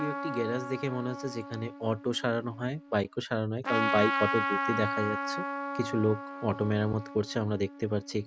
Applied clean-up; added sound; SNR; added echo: none; Trumpet; 4 dB; none.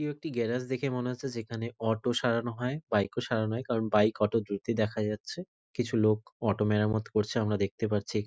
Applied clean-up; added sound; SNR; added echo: none; none; none; none.